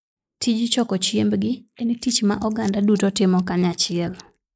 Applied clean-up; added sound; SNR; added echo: neural mask model Resemble Enhance denoiser.